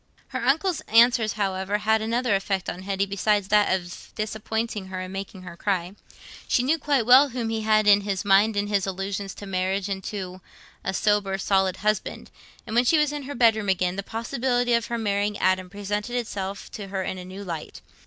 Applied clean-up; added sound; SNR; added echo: none; none; none; none.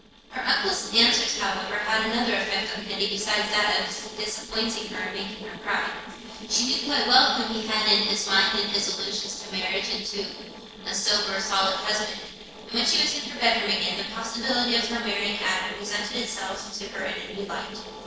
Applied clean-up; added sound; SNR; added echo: neural separator model SepFormer DNS4.